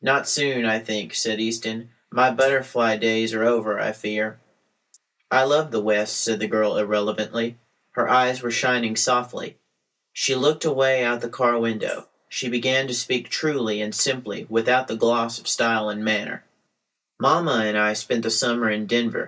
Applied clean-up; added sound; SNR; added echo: neural mask model Resemble Enhance denoiser.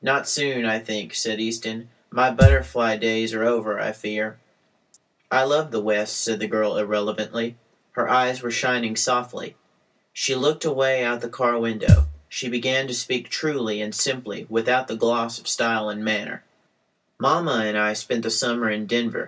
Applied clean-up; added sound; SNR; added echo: none; Thump, thud; -5 dB; none.